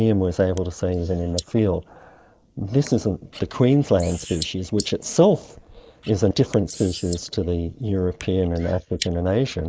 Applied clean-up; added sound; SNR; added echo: neural mask model Resemble Enhance denoiser.